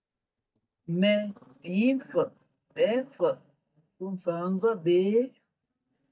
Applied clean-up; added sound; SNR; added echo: neural mask model DeepFilterNet 3.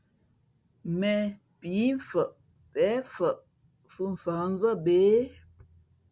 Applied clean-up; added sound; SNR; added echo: none; none; none; none.